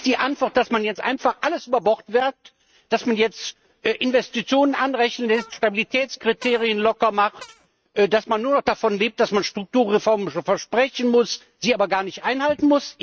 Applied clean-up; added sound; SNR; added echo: neural mask model RNNoise.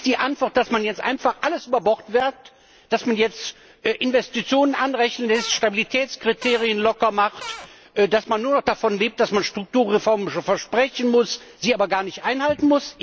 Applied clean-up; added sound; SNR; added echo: none; Cupboard open or close / Door; 14 dB; none.